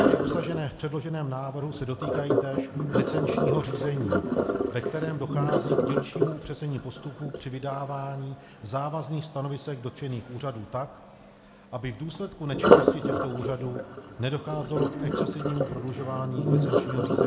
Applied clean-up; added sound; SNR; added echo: none; Sink (filling or washing); -4 dB; none.